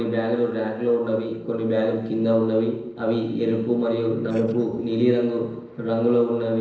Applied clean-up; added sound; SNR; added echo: neural separator model SepFormer DNS4.